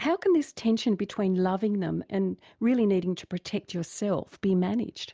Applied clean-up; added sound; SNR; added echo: none; none; none; none.